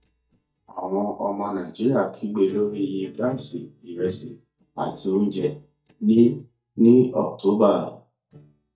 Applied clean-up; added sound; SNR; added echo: neural mask model DeepFilterNet 3.